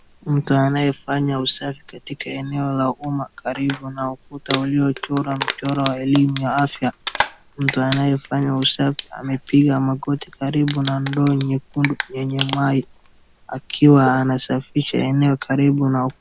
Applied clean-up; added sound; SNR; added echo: none; Crumpling, crinkling; 13 dB; none.